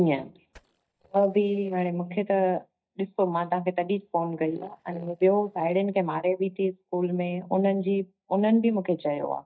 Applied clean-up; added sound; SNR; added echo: neural mask model DeepFilterNet 3.